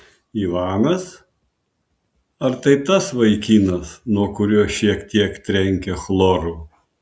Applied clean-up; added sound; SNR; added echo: none; none; none; none.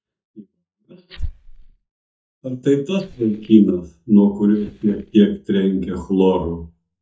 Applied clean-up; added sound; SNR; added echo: neural mask model DeepFilterNet 3.